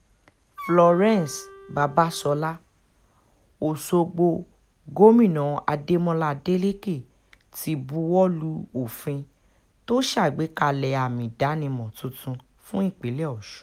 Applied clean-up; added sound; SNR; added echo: none; Wind instrument, woodwind instrument; 18 dB; none.